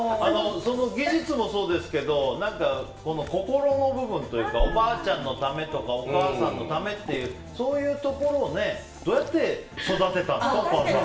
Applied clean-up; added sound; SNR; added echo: none; Liquid; 14 dB; reverberation time 0.7 s.